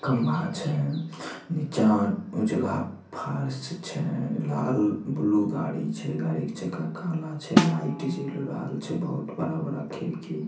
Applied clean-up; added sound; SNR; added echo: none; Snare drum; 1 dB; reverberation time 0.6 s.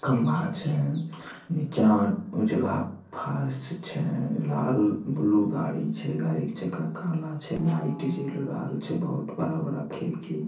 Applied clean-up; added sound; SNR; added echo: neural separator model SepFormer DNS4.